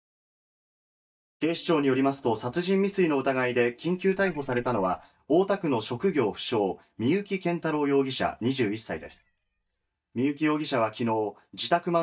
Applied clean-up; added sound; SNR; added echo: neural mask model DeepFilterNet 3.